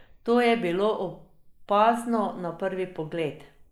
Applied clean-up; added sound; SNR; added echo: neural mask model Resemble Enhance denoiser.